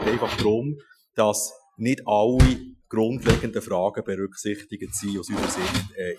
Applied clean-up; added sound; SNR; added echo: classical method Wiener filter.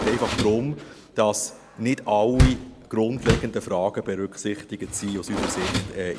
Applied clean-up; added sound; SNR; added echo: none; Door; 3 dB; none.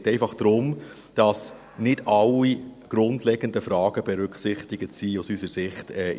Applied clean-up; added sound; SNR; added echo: none; none; none; none.